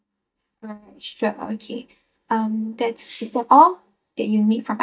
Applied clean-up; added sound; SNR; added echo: neural mask model DeepFilterNet 3.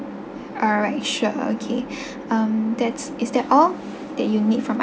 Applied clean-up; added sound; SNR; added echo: none; none; none; none.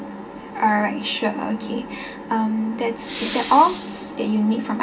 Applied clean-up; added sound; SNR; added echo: none; Respiratory sounds; 6 dB; reverberation time 0.2 s.